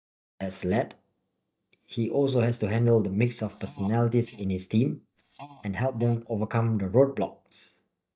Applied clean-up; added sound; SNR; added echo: neural mask model DeepFilterNet 3.